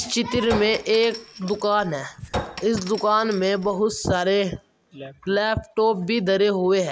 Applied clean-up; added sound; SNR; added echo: none; Chink, clink; 12 dB; none.